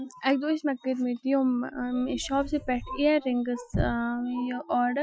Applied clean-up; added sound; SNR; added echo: classical method Wiener filter.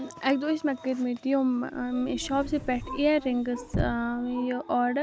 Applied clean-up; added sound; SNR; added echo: none; Sliding door / Slam / Wood; 10 dB; none.